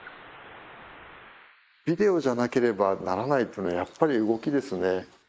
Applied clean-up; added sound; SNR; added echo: neural mask model Resemble Enhance denoiser.